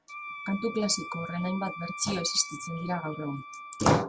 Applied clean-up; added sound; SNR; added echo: none; Wind instrument, woodwind instrument; 11 dB; none.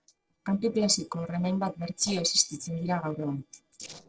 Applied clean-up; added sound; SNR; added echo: neural separator model SepFormer DNS4.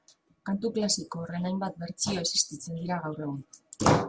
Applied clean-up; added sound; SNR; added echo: none; none; none; none.